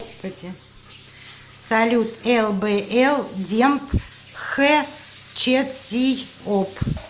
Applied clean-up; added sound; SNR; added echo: none; none; none; none.